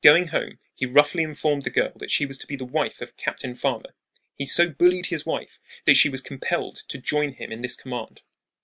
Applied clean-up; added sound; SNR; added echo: none; none; none; none.